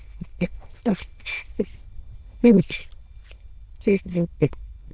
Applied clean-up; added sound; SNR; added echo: neural diffusion model UNIVERSE++.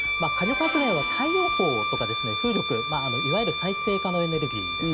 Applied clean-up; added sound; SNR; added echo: none; Bowed string instrument; 1 dB; none.